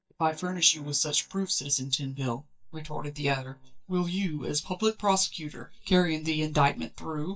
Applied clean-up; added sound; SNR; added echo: neural mask model DeepFilterNet 3.